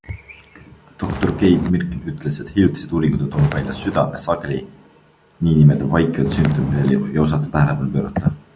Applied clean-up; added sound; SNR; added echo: none; Walk, footsteps; 10 dB; none.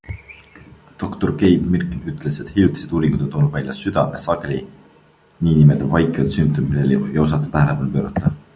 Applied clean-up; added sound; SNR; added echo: none; none; none; none.